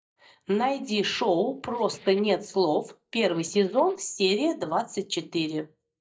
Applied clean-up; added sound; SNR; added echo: neural mask model DeepFilterNet 3.